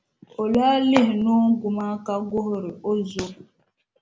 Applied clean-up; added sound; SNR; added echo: none; none; none; none.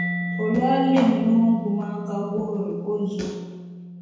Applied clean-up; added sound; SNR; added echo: none; Mallet percussion; 7 dB; reverberation time 1.1 s.